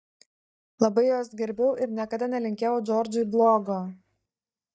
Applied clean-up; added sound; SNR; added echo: neural mask model DeepFilterNet 3.